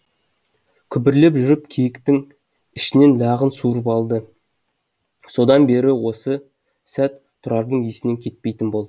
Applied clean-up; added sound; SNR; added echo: none; none; none; none.